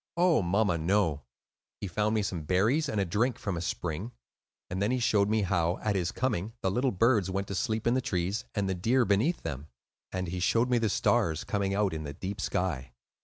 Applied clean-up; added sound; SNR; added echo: none; none; none; none.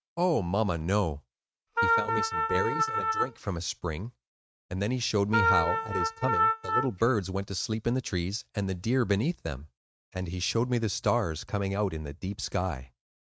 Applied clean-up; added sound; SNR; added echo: neural mask model RNNoise.